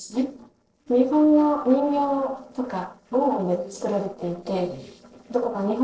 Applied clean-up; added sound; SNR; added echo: neural separator model SepFormer DNS4.